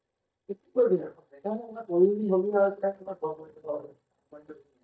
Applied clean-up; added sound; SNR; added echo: neural mask model DeepFilterNet 3.